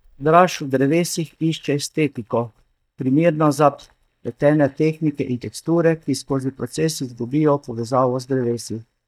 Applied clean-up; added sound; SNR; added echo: neural mask model DeepFilterNet 3.